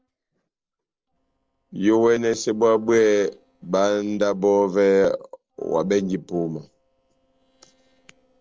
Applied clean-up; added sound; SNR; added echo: neural separator model SepFormer DNS4.